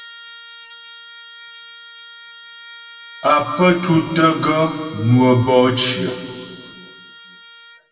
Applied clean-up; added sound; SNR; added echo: none; Trumpet; 20 dB; reverberation time 2.2 s.